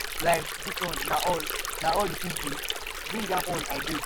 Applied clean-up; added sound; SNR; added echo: none; Stream; 2 dB; none.